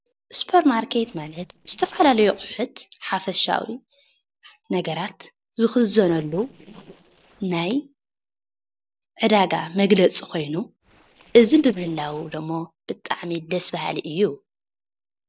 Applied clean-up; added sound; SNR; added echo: neural separator model SepFormer DNS4.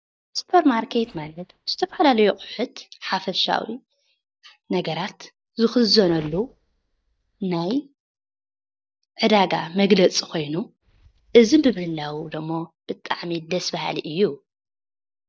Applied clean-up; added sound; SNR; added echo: neural mask model DeepFilterNet 3.